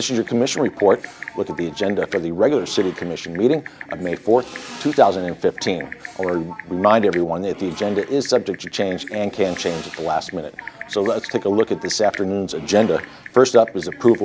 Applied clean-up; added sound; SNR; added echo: none; Typing; 16 dB; none.